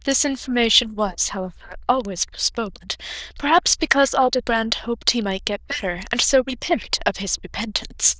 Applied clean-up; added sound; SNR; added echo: neural diffusion model UNIVERSE++.